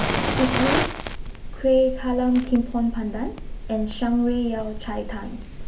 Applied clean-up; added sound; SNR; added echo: none; Fire; 4 dB; reverberation time 0.3 s.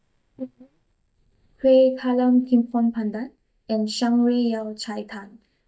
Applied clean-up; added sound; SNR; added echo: neural mask model DeepFilterNet 3.